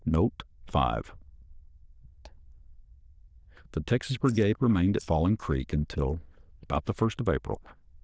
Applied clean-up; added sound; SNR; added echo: neural diffusion model UNIVERSE++.